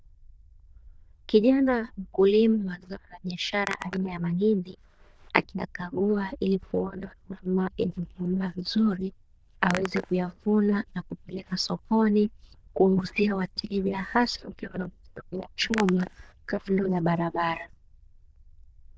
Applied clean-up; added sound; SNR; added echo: neural diffusion model UNIVERSE++.